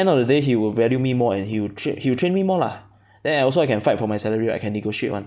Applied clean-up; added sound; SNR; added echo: none; none; none; none.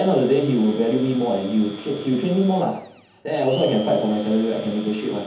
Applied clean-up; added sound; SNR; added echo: none; Domestic sounds, home sounds; 17 dB; reverberation time 0.6 s.